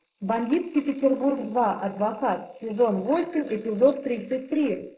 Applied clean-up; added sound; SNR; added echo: neural mask model Resemble Enhance denoiser.